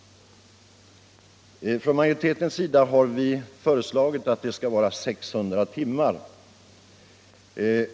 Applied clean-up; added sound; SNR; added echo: none; none; none; none.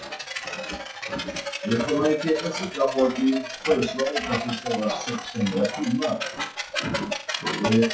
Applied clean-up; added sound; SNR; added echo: classical method WPE with log-MMSE.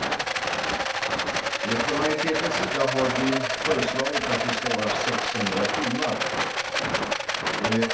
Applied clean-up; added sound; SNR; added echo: none; Rattle; -3 dB; reverberation time 0.3 s.